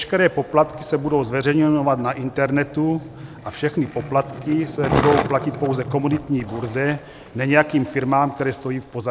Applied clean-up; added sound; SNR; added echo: none; Skateboard; 10 dB; none.